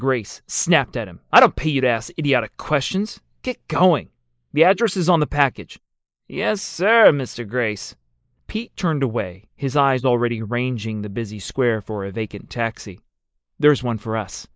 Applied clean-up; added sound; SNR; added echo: neural mask model Resemble Enhance denoiser.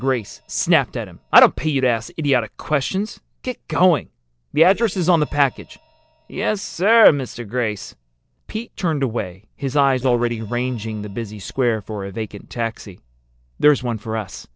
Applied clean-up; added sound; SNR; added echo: neural separator model SepFormer DNS4.